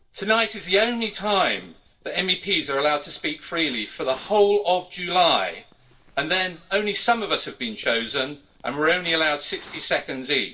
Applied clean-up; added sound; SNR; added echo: neural separator model SepFormer DNS4.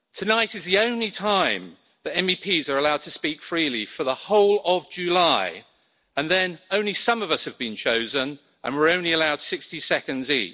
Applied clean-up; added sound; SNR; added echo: none; none; none; none.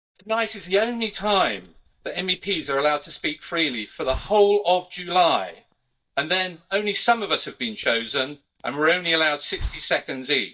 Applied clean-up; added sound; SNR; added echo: neural mask model DeepFilterNet 3.